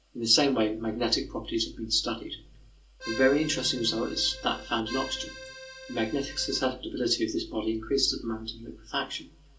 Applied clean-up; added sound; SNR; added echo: none; Accordion; 12 dB; reverberation time 0.2 s.